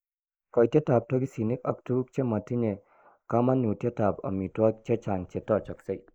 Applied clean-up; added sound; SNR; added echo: neural mask model Resemble Enhance denoiser.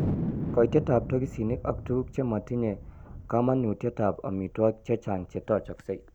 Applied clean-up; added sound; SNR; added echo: none; Thunder; 8 dB; none.